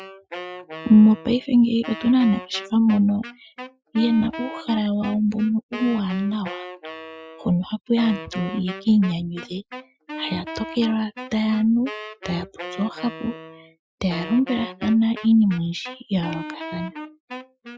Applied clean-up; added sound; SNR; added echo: classical method Wiener filter.